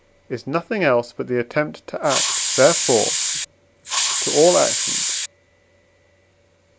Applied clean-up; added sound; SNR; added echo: none; Hiss; -1 dB; none.